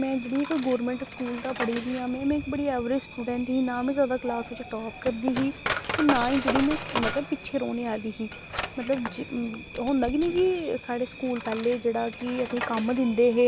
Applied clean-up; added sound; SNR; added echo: none; Coin (dropping); 9 dB; none.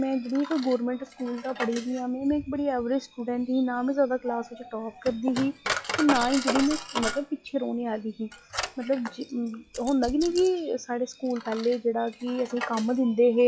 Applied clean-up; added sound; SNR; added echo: classical method log-MMSE.